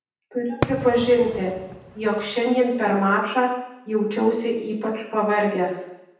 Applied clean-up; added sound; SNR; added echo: none; Fireworks; 11 dB; reverberation time 0.9 s.